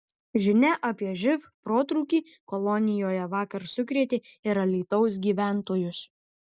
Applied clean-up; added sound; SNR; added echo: none; none; none; none.